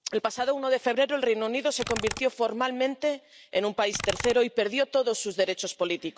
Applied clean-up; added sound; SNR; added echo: none; Computer keyboard; 12 dB; none.